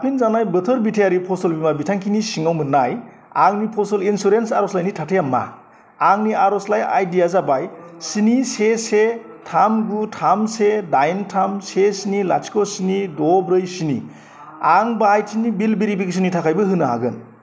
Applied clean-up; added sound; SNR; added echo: none; none; none; none.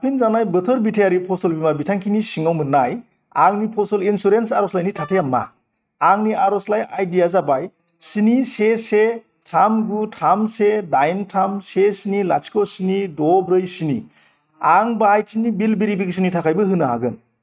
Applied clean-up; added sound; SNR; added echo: neural mask model RNNoise.